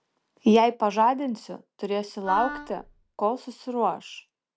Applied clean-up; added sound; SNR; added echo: none; Wind instrument, woodwind instrument; 11 dB; none.